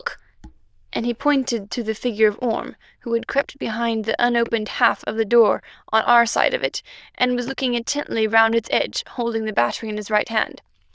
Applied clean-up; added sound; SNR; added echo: neural diffusion model UNIVERSE++.